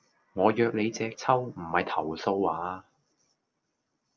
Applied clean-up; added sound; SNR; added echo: none; none; none; none.